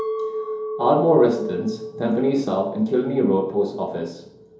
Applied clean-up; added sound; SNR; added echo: none; Chink, clink; 10 dB; reverberation time 2.8 s.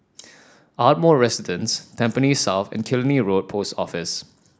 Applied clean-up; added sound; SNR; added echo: none; none; none; none.